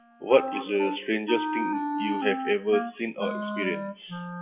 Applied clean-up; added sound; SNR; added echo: classical method WPE with log-MMSE.